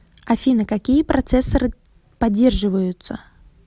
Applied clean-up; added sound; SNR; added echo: none; none; none; none.